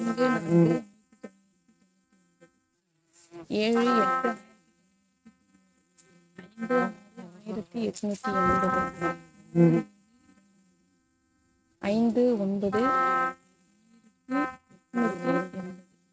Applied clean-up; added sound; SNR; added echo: neural mask model RNNoise.